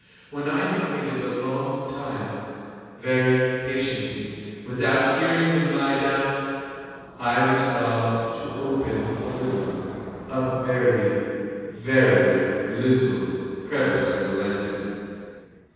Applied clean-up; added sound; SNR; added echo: none; Motorcycle; 19 dB; reverberation time 2.1 s.